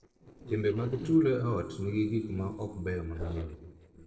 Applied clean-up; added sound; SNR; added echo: neural separator model SepFormer DNS4.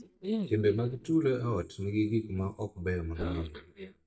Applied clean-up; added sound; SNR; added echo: neural mask model DeepFilterNet 3.